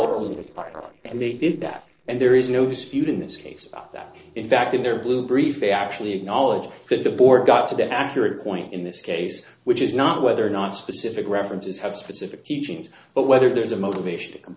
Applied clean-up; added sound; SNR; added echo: neural separator model SepFormer DNS4.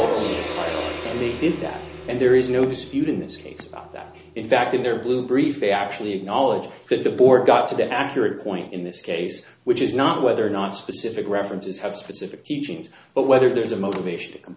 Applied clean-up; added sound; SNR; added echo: none; Gong; 16 dB; none.